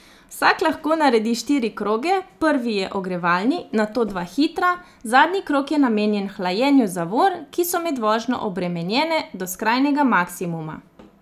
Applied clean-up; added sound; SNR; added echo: none; none; none; none.